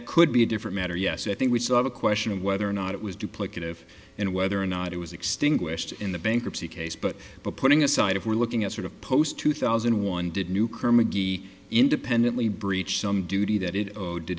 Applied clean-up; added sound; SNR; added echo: none; none; none; none.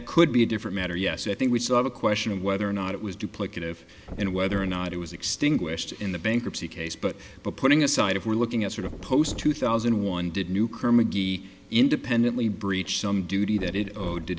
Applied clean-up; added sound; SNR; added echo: none; Thump, thud; 19 dB; none.